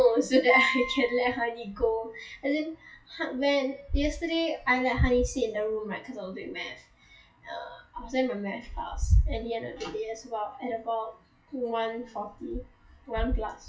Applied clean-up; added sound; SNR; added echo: classical method WPE with log-MMSE.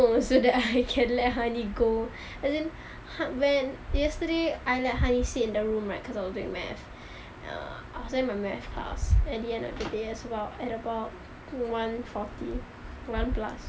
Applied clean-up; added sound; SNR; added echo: none; none; none; none.